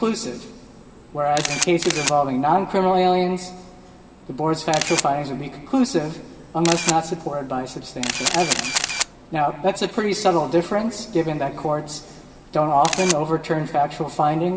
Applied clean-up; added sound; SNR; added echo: none; Camera; 8 dB; reverberation time 2.4 s.